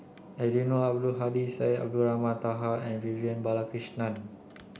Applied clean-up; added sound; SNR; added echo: none; none; none; none.